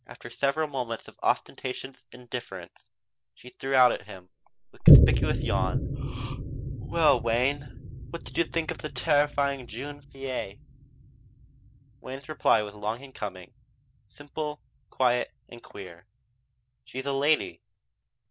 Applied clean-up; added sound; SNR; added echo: none; Boom; 0 dB; none.